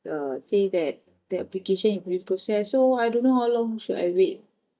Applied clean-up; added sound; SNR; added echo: neural mask model DeepFilterNet 3.